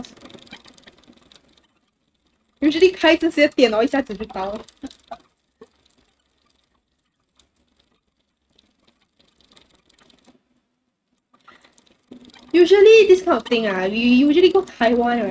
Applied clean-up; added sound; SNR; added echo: neural mask model RNNoise.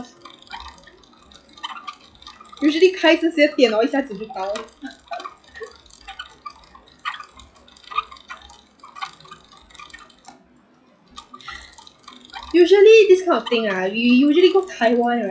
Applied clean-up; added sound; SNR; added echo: classical method log-MMSE.